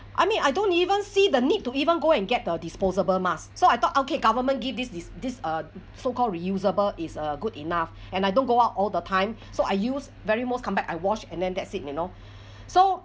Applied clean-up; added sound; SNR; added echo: none; none; none; none.